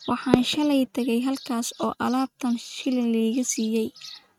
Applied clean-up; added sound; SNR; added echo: neural mask model RNNoise.